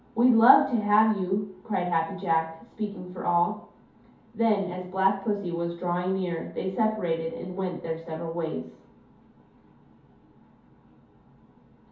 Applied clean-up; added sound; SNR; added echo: none; none; none; reverberation time 0.5 s.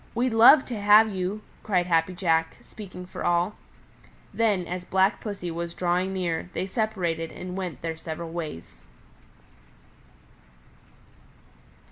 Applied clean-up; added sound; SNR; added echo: none; none; none; none.